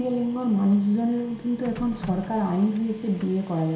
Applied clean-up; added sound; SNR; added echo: none; Printer; 16 dB; reverberation time 0.7 s.